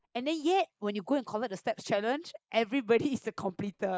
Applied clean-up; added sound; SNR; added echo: neural mask model Resemble Enhance denoiser.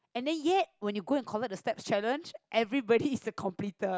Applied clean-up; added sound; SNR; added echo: none; none; none; none.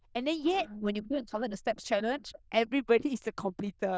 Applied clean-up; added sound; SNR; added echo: neural diffusion model UNIVERSE++.